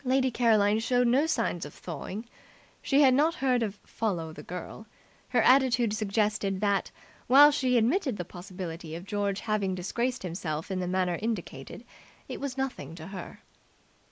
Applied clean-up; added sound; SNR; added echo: none; none; none; none.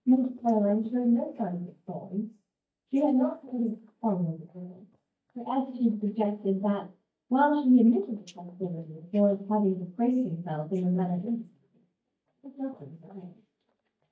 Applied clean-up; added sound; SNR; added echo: neural mask model DeepFilterNet 3.